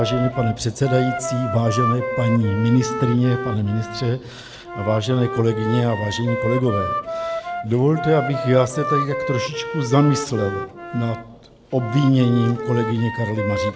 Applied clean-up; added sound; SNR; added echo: none; Wind instrument, woodwind instrument; 7 dB; none.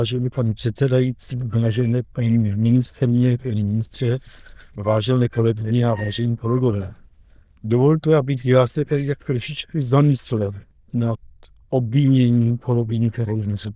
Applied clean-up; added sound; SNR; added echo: neural diffusion model UNIVERSE++.